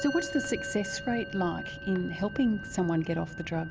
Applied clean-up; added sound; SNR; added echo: none; Musical instrument; 10 dB; none.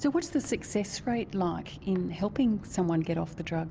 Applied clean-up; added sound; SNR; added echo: none; none; none; none.